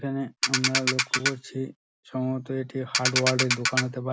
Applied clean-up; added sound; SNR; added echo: none; Ratchet, pawl; -3 dB; none.